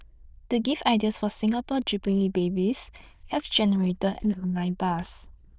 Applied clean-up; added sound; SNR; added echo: neural diffusion model UNIVERSE++.